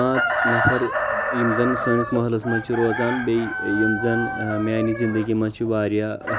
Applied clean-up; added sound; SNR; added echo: none; Chicken, rooster; 3 dB; none.